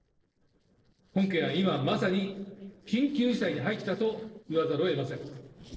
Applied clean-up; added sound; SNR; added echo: neural separator model SepFormer DNS4.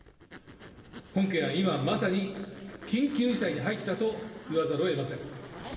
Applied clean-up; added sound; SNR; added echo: none; Zipper (clothing); 15 dB; reverberation time 2.6 s.